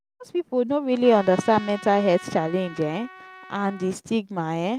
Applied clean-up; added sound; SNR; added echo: none; Trumpet; 18 dB; none.